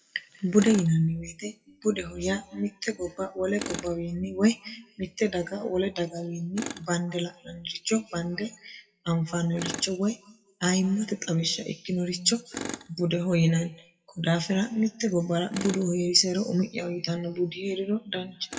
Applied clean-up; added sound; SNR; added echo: classical method WPE with log-MMSE.